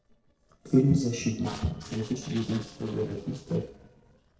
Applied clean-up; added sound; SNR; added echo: neural separator model SepFormer DNS4.